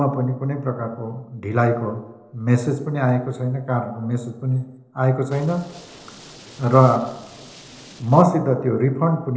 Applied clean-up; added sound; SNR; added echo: neural separator model SepFormer DNS4.